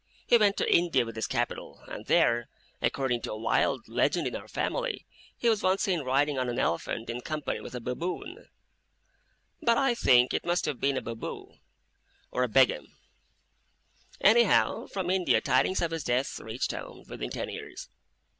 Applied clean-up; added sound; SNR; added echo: none; none; none; none.